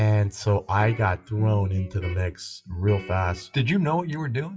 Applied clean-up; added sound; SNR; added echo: classical method WPE with log-MMSE.